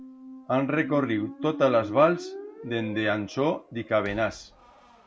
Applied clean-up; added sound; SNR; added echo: none; Squeak; 14 dB; none.